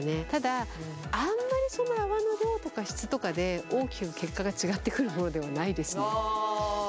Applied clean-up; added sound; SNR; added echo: none; none; none; none.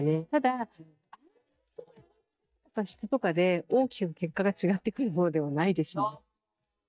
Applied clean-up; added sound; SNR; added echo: neural mask model DeepFilterNet 3.